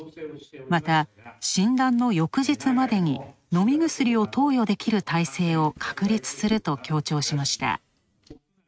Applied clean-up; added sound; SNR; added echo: neural mask model RNNoise.